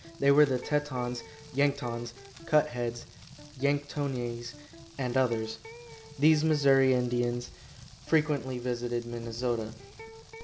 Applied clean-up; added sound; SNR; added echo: none; Rain + Electric guitar; 18 dB; none.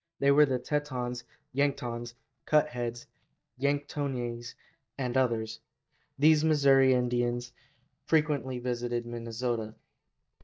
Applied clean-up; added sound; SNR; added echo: neural mask model DeepFilterNet 3.